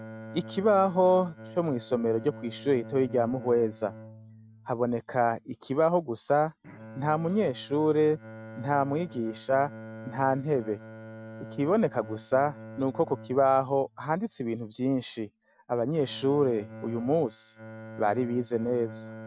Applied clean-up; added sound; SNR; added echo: neural mask model RNNoise.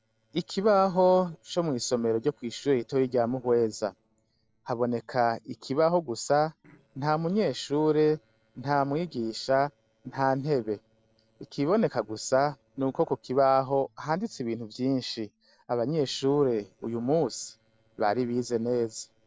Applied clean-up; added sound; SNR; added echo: neural separator model SepFormer DNS4.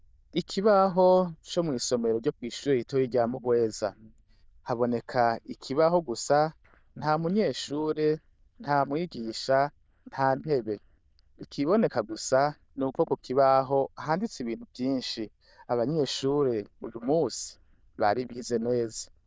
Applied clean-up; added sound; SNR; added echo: neural diffusion model UNIVERSE++.